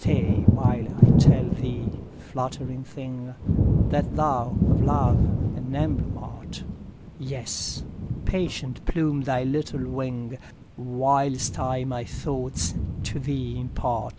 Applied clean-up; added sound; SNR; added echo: none; Thunder; -3 dB; none.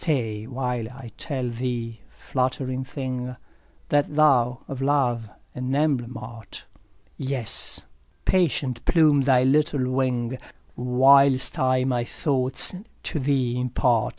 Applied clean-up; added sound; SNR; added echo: none; none; none; none.